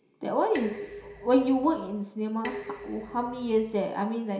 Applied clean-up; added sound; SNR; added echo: none; Dishes, pots, and pans; 14 dB; reverberation time 0.7 s.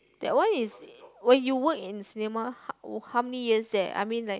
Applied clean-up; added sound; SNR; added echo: none; none; none; none.